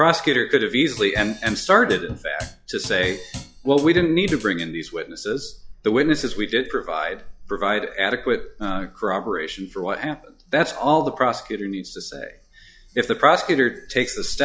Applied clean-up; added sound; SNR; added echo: classical method log-MMSE.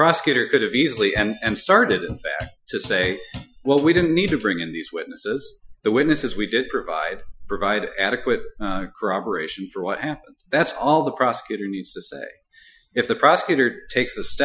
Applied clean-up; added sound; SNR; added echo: classical method Wiener filter.